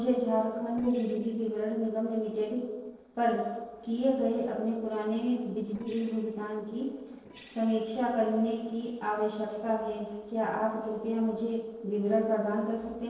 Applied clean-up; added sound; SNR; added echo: neural separator model SepFormer DNS4.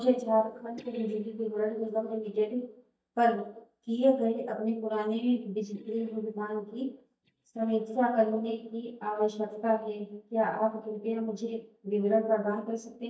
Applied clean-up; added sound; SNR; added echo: neural mask model DeepFilterNet 3.